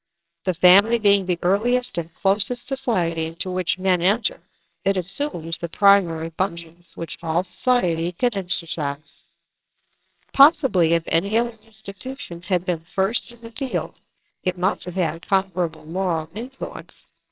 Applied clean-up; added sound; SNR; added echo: neural separator model SepFormer WHAMR!.